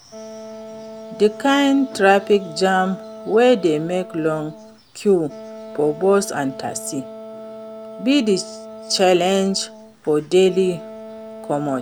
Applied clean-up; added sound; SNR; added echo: none; Wind instrument, woodwind instrument; 16 dB; none.